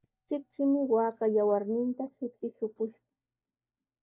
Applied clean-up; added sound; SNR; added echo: neural mask model DeepFilterNet 3.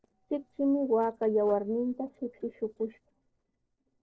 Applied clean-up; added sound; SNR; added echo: neural separator model SepFormer DNS4.